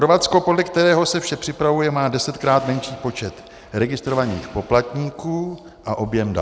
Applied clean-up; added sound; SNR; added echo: none; Explosion; 20 dB; none.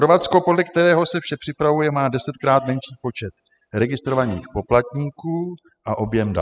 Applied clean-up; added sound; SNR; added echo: classical method spectral subtraction.